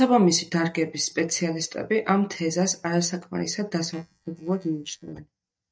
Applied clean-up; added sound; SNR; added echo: neural mask model DeepFilterNet 3.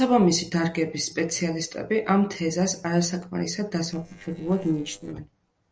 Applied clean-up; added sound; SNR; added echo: neural separator model SepFormer DNS4.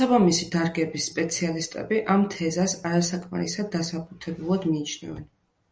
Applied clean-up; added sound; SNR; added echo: none; none; none; none.